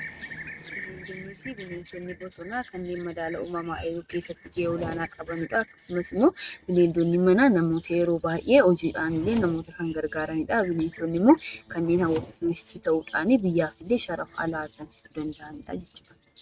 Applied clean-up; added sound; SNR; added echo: neural mask model RNNoise.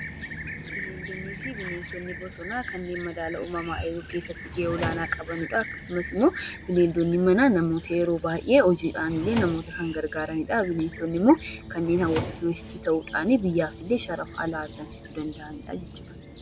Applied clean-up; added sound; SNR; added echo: none; Drawer open or close + Fixed-wing aircraft, airplane; 12 dB; none.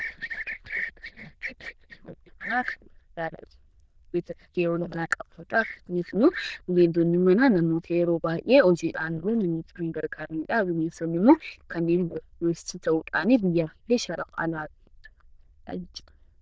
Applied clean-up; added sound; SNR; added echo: neural diffusion model UNIVERSE++.